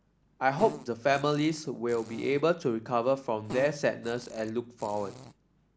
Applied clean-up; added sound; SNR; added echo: none; Fart; 17 dB; none.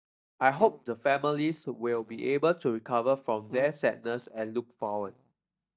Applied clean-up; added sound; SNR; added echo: neural mask model DeepFilterNet 3.